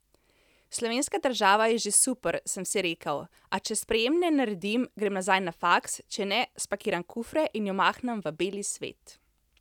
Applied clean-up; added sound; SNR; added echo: none; none; none; none.